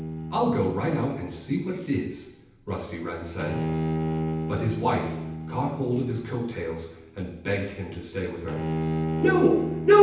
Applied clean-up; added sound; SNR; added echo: none; Bowed string instrument; 6 dB; reverberation time 0.9 s.